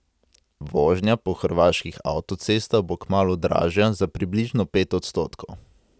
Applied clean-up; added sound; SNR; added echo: none; none; none; none.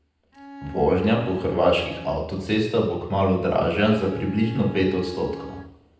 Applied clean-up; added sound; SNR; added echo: none; Bowed string instrument; 16 dB; reverberation time 0.8 s.